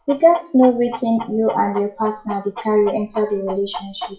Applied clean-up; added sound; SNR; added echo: classical method WPE with log-MMSE.